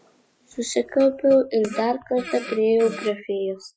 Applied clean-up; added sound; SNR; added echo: classical method Wiener filter.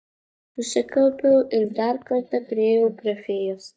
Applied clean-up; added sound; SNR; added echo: neural mask model DeepFilterNet 3.